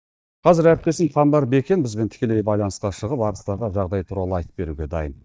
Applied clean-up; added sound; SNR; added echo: neural mask model DeepFilterNet 3.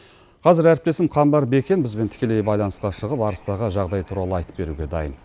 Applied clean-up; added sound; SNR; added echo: none; none; none; none.